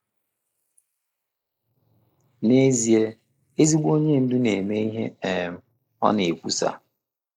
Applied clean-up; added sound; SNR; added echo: neural mask model Resemble Enhance denoiser.